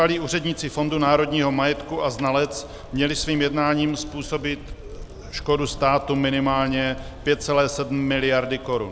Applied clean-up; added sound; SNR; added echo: none; Bicycle; 16 dB; none.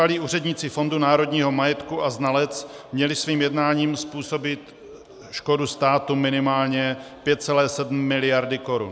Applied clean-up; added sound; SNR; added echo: none; none; none; none.